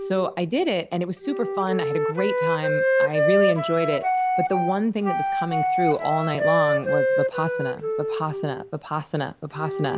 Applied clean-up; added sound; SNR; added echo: none; Wind instrument, woodwind instrument; -1 dB; none.